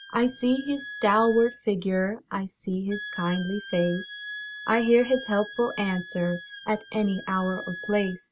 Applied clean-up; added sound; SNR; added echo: none; Wind instrument, woodwind instrument; 14 dB; none.